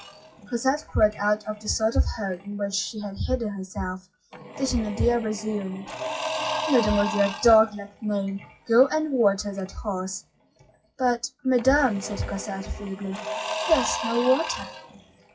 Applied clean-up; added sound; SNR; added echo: classical method WPE with log-MMSE.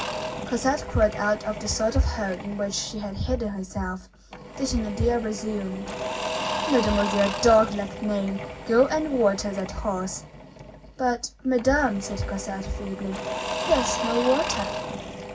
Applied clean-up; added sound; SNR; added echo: none; Engine / Drill / Mechanisms; 7 dB; reverberation time 0.4 s.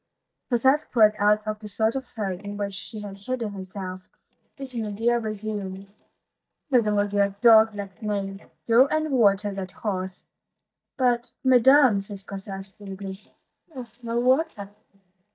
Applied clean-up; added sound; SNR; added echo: neural mask model DeepFilterNet 3.